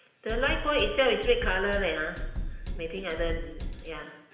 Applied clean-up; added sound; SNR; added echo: none; Drum kit; 5 dB; reverberation time 0.9 s.